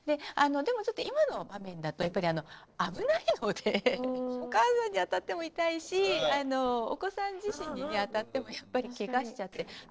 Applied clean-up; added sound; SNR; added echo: neural separator model SepFormer DNS4.